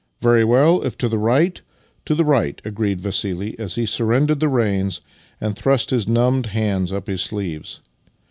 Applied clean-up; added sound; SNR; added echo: none; none; none; none.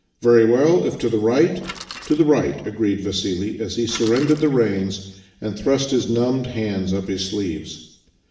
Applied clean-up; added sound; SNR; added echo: none; Bicycle; 18 dB; reverberation time 0.8 s.